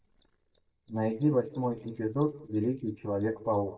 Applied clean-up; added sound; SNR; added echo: neural mask model DeepFilterNet 3.